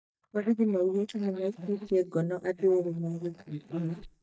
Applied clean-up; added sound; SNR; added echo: neural mask model DeepFilterNet 3.